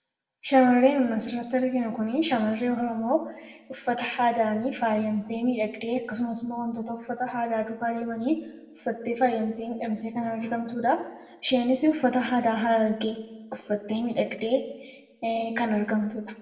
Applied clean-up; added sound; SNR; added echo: none; none; none; reverberation time 0.9 s.